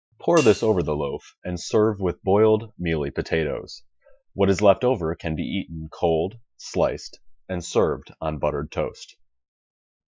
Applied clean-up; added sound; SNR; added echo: classical method Wiener filter.